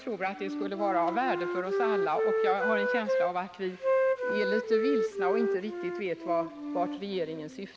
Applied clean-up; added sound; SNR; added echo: none; Wind instrument, woodwind instrument; -2 dB; none.